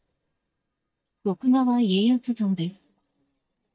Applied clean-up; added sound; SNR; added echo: neural mask model DeepFilterNet 3.